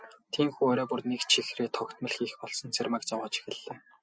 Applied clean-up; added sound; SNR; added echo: none; none; none; none.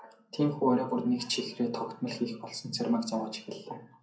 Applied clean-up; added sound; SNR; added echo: none; none; none; reverberation time 0.5 s.